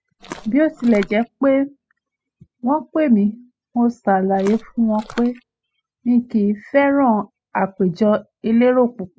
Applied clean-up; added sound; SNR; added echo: classical method spectral subtraction.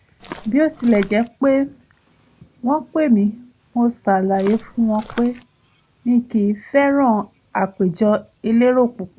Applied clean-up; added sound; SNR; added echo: none; Walk, footsteps; 18 dB; none.